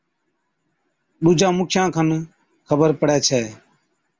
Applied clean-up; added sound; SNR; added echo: none; none; none; none.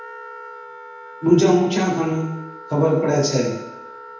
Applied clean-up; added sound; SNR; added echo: none; Wind instrument, woodwind instrument; 17 dB; reverberation time 0.8 s.